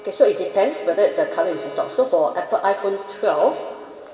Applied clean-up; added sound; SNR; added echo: none; Bowed string instrument; 18 dB; reverberation time 2.5 s.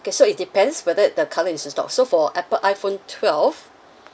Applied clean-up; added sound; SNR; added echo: none; none; none; none.